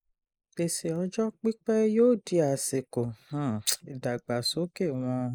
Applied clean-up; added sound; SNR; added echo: neural mask model Resemble Enhance denoiser.